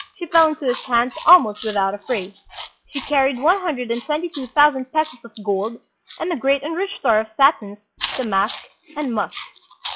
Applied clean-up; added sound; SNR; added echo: classical method log-MMSE.